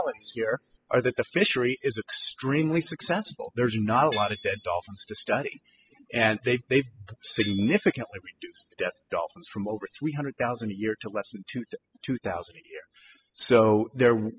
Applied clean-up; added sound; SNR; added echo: classical method spectral subtraction.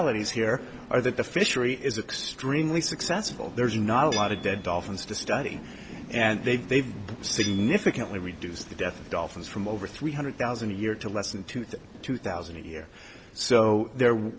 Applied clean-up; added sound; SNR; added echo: none; Train + Tools; 15 dB; none.